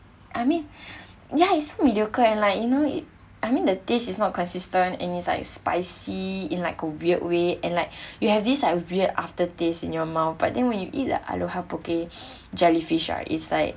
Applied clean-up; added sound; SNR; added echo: none; none; none; none.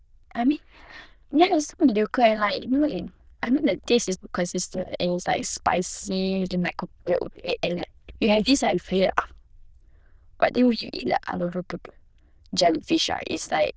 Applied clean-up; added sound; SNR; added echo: neural diffusion model UNIVERSE++.